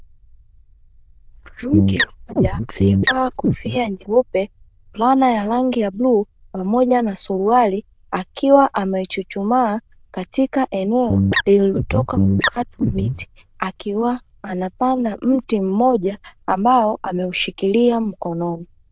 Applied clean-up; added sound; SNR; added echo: neural diffusion model UNIVERSE++.